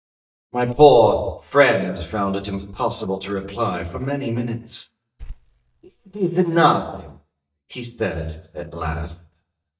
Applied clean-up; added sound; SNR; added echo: neural mask model DeepFilterNet 3.